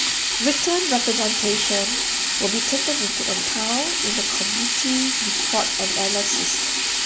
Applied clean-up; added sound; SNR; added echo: none; Sink (filling or washing); -5 dB; none.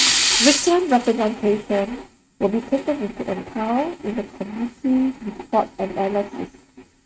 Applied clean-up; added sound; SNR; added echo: neural mask model RNNoise.